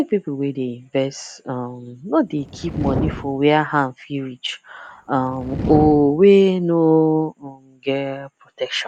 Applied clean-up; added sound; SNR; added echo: none; Fire; 9 dB; none.